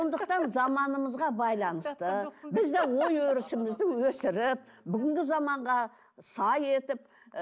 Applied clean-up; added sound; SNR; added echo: none; none; none; none.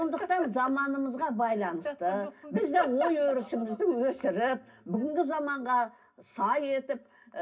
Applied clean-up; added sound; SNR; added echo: none; none; none; reverberation time 0.4 s.